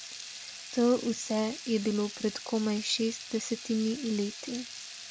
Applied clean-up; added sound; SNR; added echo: none; Water tap, faucet / Liquid; 12 dB; none.